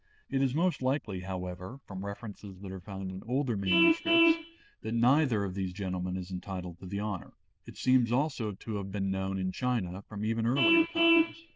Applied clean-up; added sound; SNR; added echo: neural diffusion model UNIVERSE++.